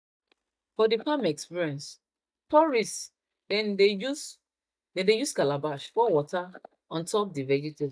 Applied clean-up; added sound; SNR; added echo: neural mask model DeepFilterNet 3.